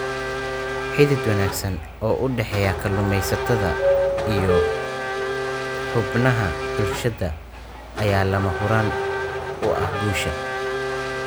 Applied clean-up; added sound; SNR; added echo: none; Race car, auto racing / Accelerating, revving, vroom + Doorbell; 1 dB; none.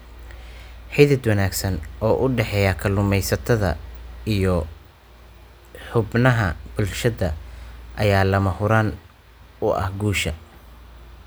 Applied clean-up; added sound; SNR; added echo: none; none; none; none.